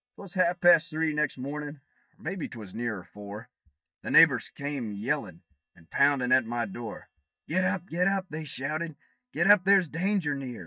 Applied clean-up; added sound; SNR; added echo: neural mask model DeepFilterNet 3.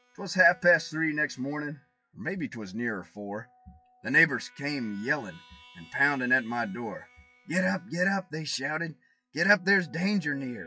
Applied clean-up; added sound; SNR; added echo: classical method log-MMSE.